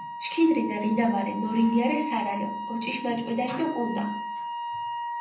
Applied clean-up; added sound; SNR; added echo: none; Wind instrument, woodwind instrument; 7 dB; reverberation time 0.6 s.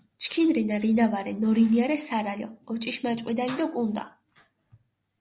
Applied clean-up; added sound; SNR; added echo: none; none; none; none.